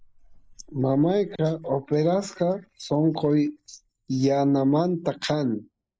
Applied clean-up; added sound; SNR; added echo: neural mask model Resemble Enhance denoiser.